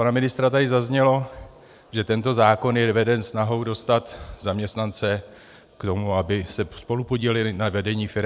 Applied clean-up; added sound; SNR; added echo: none; none; none; none.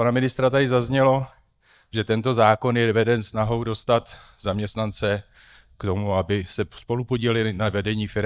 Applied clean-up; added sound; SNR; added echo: neural mask model DeepFilterNet 3.